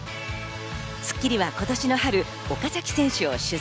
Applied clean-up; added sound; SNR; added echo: none; none; none; none.